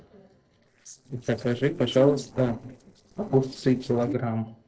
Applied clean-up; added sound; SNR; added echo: neural separator model SepFormer DNS4.